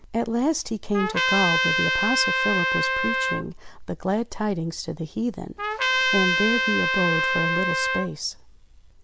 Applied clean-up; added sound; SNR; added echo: none; Trumpet; -3 dB; none.